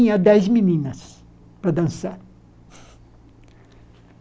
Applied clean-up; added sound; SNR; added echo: none; none; none; none.